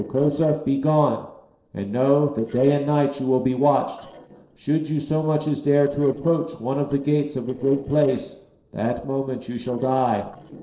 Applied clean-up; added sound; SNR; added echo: neural separator model SepFormer DNS4.